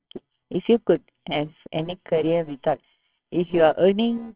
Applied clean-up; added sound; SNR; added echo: neural separator model SepFormer WHAMR!.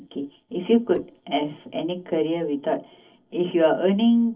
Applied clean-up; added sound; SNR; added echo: neural separator model SepFormer DNS4.